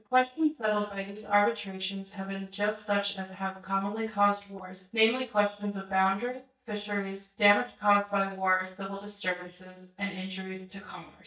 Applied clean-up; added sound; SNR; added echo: neural mask model DeepFilterNet 3.